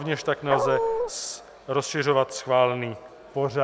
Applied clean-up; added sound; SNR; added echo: none; Dog; -1 dB; none.